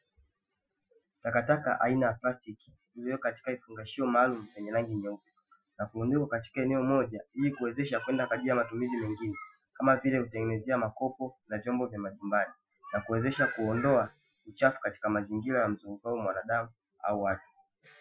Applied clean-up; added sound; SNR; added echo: classical method Wiener filter.